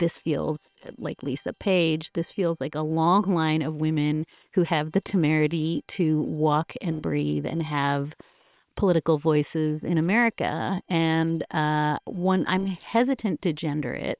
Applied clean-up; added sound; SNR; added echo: neural separator model SepFormer WHAM!.